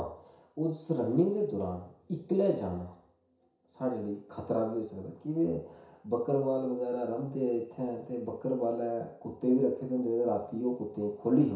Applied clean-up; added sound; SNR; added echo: none; none; none; reverberation time 0.6 s.